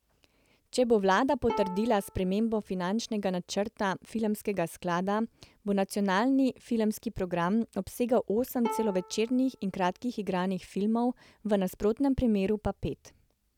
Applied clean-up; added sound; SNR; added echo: none; Bowed string instrument; 13 dB; none.